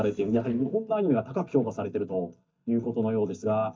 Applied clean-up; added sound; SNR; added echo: neural mask model DeepFilterNet 3.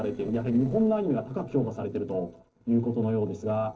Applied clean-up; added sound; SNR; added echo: neural separator model SepFormer DNS4.